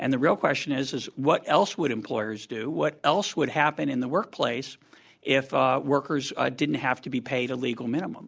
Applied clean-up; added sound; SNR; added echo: none; none; none; none.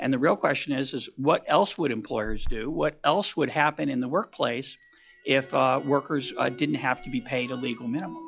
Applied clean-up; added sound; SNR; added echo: classical method log-MMSE.